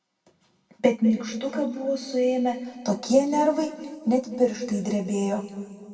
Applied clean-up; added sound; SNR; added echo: none; none; none; reverberation time 2.0 s.